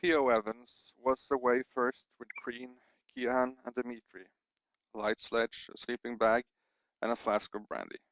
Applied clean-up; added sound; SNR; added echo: none; none; none; none.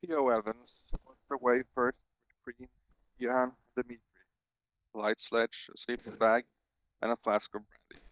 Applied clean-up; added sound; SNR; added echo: neural mask model DeepFilterNet 3.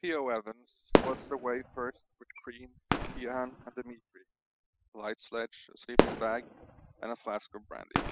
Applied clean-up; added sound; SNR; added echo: classical method spectral subtraction.